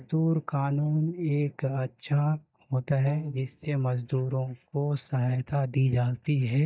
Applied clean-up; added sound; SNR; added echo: neural mask model DeepFilterNet 3.